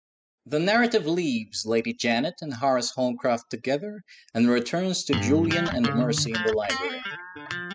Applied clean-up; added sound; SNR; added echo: classical method spectral subtraction.